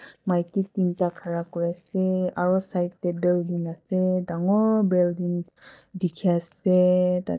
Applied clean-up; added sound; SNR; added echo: neural mask model DeepFilterNet 3.